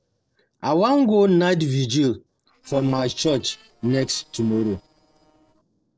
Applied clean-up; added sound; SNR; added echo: neural separator model SepFormer DNS4.